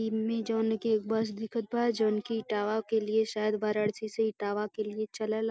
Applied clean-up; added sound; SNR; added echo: none; none; none; none.